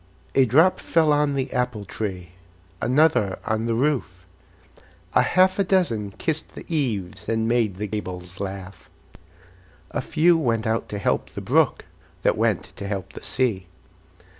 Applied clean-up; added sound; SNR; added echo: none; none; none; none.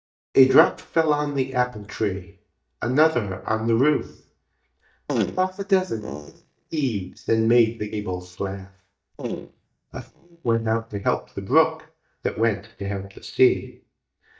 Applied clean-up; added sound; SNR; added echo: neural mask model DeepFilterNet 3.